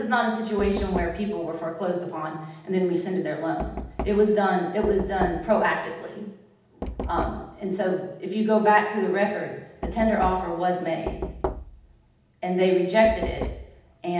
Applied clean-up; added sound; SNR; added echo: none; Knock; 11 dB; reverberation time 0.8 s.